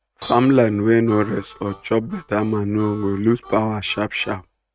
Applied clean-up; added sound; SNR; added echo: neural mask model RNNoise.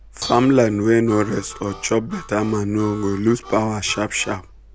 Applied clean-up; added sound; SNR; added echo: none; Dishes, pots, and pans / Bell + Harmonica; 17 dB; none.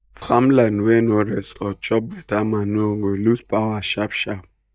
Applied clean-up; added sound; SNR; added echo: neural mask model DeepFilterNet 3.